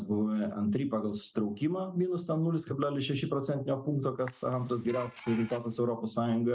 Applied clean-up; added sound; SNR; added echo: neural mask model RNNoise.